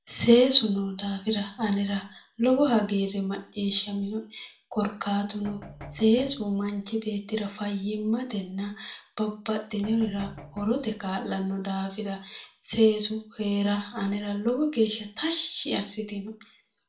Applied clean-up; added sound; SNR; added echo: none; Knock; 17 dB; reverberation time 0.3 s.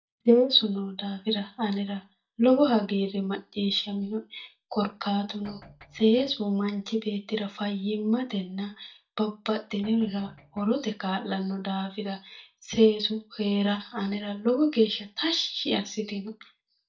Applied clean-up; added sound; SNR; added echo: neural mask model DeepFilterNet 3.